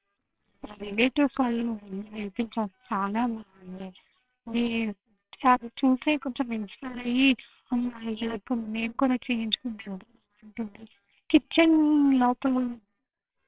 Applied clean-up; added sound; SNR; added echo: neural separator model SepFormer WHAMR!.